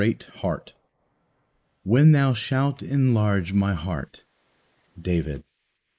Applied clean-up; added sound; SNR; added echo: neural mask model Resemble Enhance denoiser.